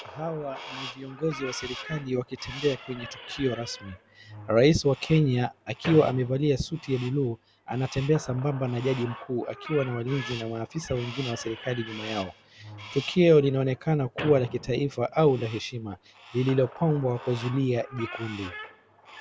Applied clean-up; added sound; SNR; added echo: none; Squeak / Slam + Crow; 15 dB; none.